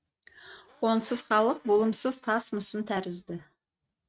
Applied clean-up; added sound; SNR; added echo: neural mask model RNNoise.